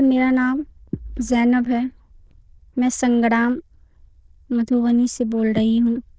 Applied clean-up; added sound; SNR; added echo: neural diffusion model UNIVERSE++.